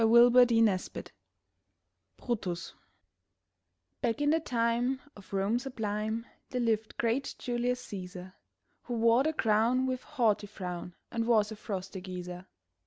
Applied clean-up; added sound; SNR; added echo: none; none; none; none.